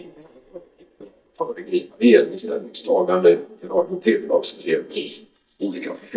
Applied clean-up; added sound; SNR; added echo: neural mask model DeepFilterNet 3.